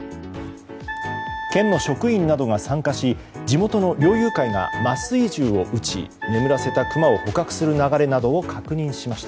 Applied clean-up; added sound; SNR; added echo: none; Wind instrument, woodwind instrument; 10 dB; none.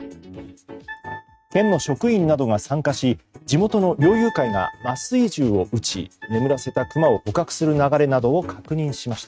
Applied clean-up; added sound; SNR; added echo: neural mask model RNNoise.